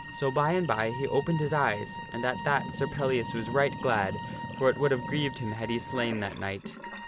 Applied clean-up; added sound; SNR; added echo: none; Wind instrument, woodwind instrument + Sink (filling or washing); 9 dB; none.